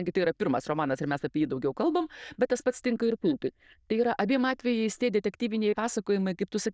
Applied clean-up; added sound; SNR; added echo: neural diffusion model UNIVERSE++.